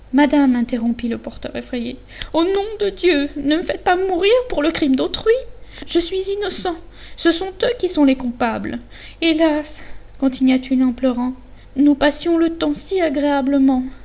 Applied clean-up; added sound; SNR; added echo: none; none; none; none.